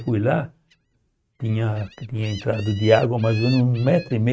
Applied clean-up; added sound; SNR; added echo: neural mask model RNNoise.